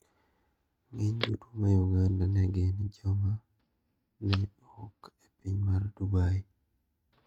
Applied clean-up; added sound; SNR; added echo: neural mask model RNNoise.